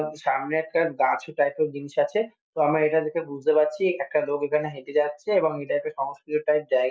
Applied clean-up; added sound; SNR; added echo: none; none; none; none.